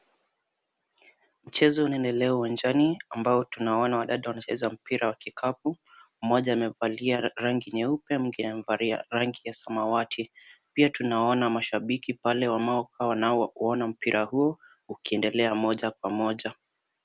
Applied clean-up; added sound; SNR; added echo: none; none; none; none.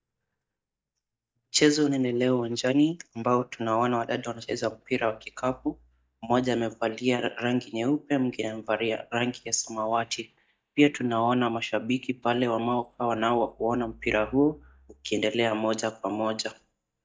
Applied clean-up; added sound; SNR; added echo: neural mask model DeepFilterNet 3.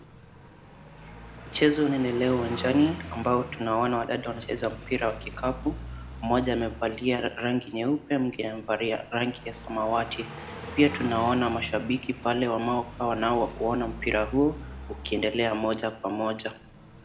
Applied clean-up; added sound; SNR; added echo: none; Car passing by; 14 dB; reverberation time 1.8 s.